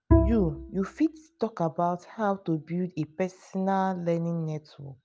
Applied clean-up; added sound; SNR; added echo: none; Bowed string instrument; -1 dB; none.